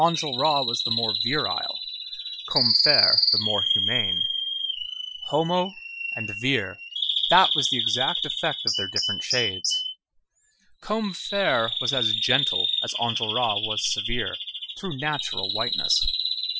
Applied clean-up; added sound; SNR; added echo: classical method Wiener filter.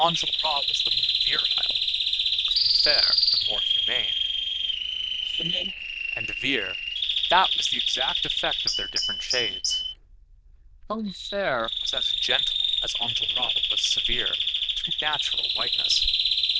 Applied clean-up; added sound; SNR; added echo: neural diffusion model UNIVERSE++.